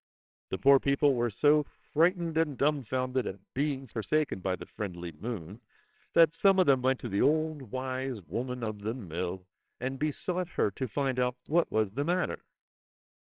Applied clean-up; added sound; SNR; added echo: neural separator model SepFormer WHAMR!.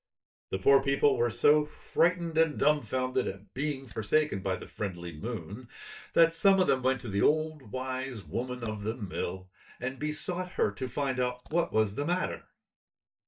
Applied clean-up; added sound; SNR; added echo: neural mask model DeepFilterNet 3.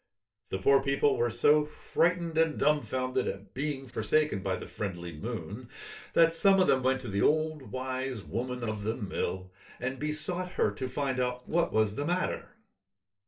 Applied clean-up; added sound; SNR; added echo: neural separator model SepFormer DNS4.